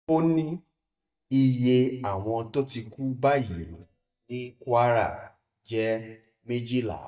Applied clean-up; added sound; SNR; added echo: neural mask model DeepFilterNet 3.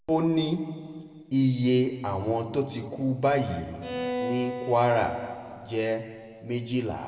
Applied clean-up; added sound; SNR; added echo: none; Bowed string instrument; 8 dB; reverberation time 1.8 s.